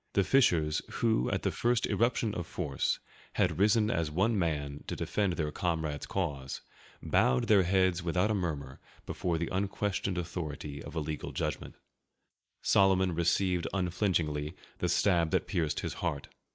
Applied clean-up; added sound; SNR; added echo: neural mask model Resemble Enhance denoiser.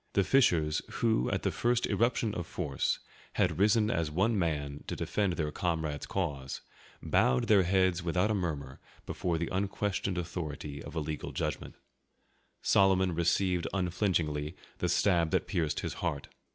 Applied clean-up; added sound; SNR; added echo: none; none; none; none.